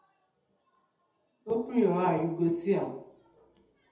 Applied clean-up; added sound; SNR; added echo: none; none; none; reverberation time 0.7 s.